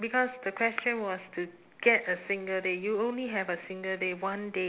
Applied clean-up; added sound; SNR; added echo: none; none; none; none.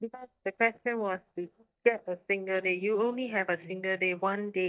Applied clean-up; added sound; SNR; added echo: neural mask model DeepFilterNet 3.